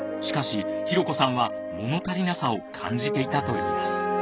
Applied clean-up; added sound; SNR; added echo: none; none; none; none.